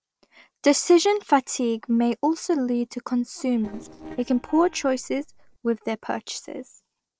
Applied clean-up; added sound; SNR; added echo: neural separator model SepFormer DNS4.